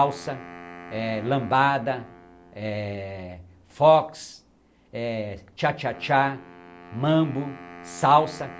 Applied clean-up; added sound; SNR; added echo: none; Wind instrument, woodwind instrument; 20 dB; none.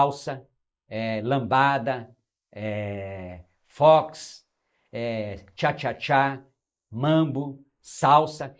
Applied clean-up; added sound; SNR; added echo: neural mask model Resemble Enhance denoiser.